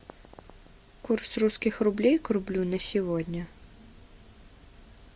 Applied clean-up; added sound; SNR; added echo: none; none; none; none.